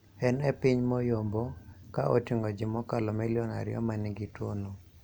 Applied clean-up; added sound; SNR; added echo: none; none; none; none.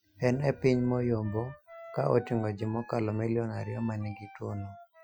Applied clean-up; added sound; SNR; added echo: classical method Wiener filter.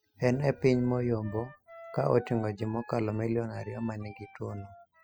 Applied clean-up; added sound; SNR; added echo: classical method spectral subtraction.